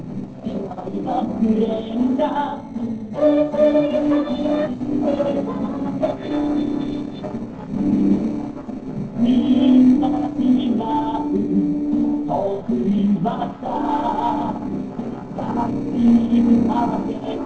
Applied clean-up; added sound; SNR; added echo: neural separator model SepFormer DNS4.